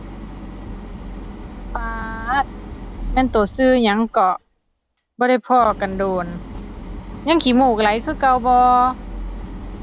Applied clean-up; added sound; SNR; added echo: none; Idling; 12 dB; none.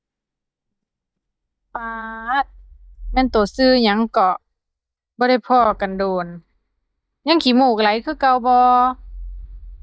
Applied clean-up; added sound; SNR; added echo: neural mask model DeepFilterNet 3.